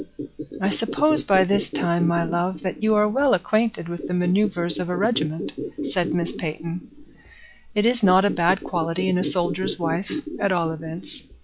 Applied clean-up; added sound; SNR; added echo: classical method log-MMSE.